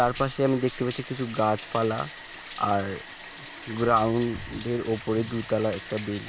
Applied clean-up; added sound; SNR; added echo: none; Bathtub (filling or washing); 11 dB; none.